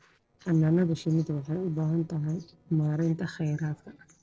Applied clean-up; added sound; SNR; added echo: neural separator model SepFormer DNS4.